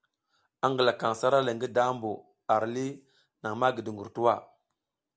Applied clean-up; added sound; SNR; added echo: none; none; none; none.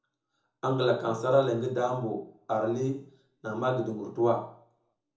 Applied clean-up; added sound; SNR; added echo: none; none; none; reverberation time 0.6 s.